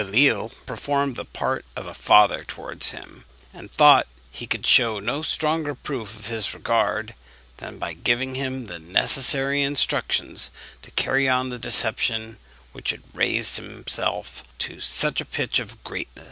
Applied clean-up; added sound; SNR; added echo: none; none; none; none.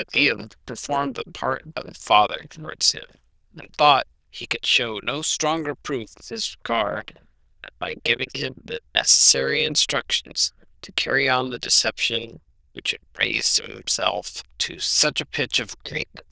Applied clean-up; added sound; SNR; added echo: neural diffusion model UNIVERSE++.